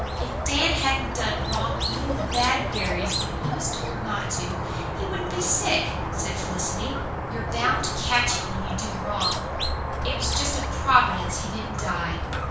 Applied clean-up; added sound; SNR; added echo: none; Squeak; 0 dB; reverberation time 0.6 s.